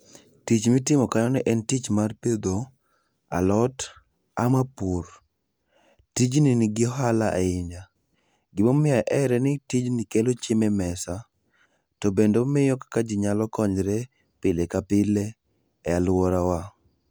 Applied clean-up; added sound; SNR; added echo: none; none; none; none.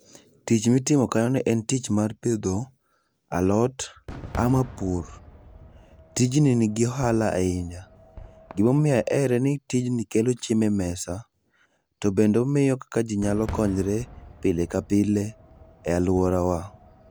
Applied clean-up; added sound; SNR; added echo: none; Fireworks; 19 dB; none.